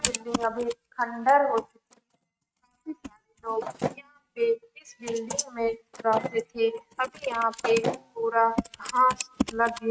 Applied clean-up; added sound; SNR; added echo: neural mask model RNNoise.